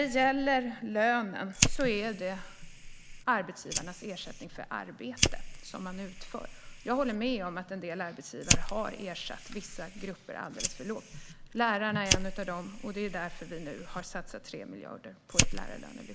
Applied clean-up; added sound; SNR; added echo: none; Fire; 1 dB; none.